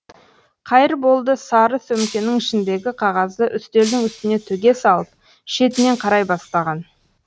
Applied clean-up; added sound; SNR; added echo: none; Shatter; 18 dB; none.